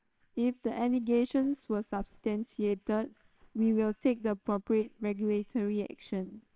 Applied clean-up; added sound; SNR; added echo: neural separator model SepFormer WHAMR!.